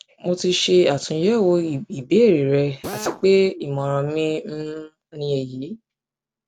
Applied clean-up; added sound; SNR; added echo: none; Drill; 10 dB; none.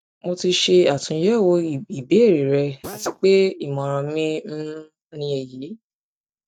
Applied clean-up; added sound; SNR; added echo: neural mask model DeepFilterNet 3.